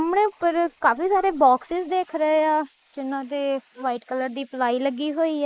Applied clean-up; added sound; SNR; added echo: neural mask model Resemble Enhance denoiser.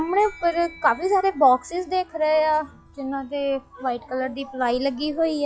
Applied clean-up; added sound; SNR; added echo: classical method log-MMSE.